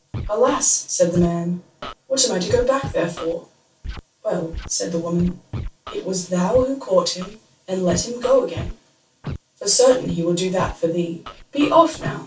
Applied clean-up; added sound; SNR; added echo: none; Scratching (performance technique); 13 dB; reverberation time 0.2 s.